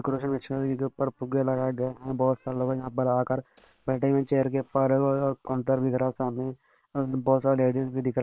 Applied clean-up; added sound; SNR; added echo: neural separator model SepFormer WHAM!.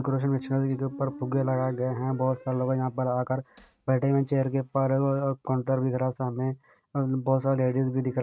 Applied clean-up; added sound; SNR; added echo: neural mask model RNNoise.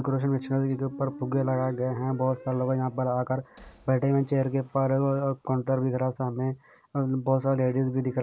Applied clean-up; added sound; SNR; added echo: none; Squeak; 19 dB; none.